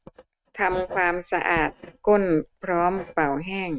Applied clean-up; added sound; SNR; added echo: neural mask model RNNoise.